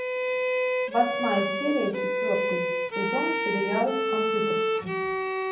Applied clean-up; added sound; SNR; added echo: none; Bowed string instrument; -3 dB; reverberation time 0.6 s.